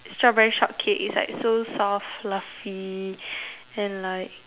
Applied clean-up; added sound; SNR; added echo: none; none; none; none.